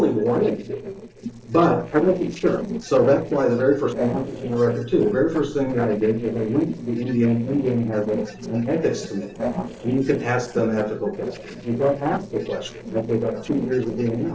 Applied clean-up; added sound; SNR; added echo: neural separator model SepFormer DNS4.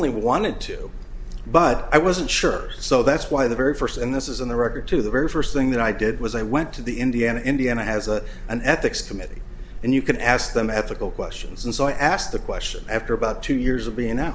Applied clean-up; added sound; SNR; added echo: none; none; none; none.